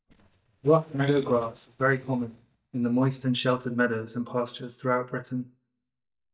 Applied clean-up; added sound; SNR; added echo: neural mask model DeepFilterNet 3.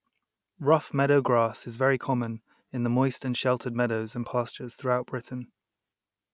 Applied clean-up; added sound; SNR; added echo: none; none; none; none.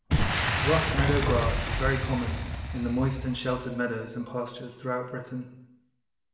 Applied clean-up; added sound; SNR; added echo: none; Boom; 0 dB; reverberation time 0.8 s.